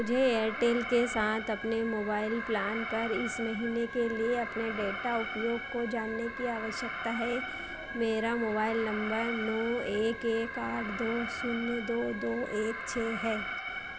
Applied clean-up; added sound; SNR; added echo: none; Alarm; 7 dB; none.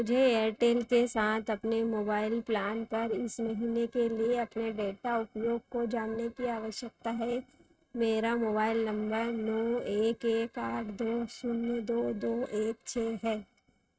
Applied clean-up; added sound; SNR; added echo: neural mask model RNNoise.